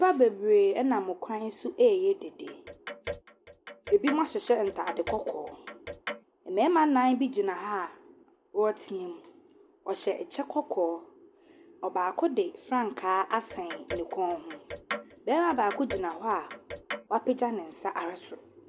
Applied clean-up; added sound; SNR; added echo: none; Clock; 12 dB; none.